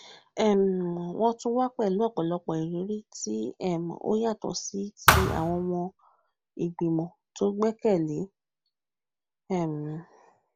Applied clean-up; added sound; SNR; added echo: none; Thump, thud; -3 dB; none.